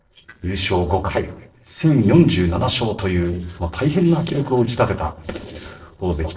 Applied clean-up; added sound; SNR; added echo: neural separator model SepFormer DNS4.